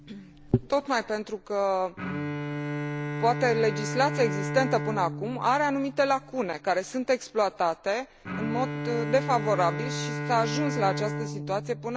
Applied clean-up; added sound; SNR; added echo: none; Bowed string instrument; 6 dB; none.